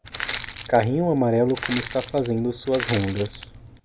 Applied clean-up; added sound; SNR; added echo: none; Crushing; 10 dB; none.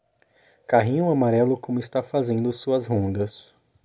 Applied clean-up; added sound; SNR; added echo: none; none; none; none.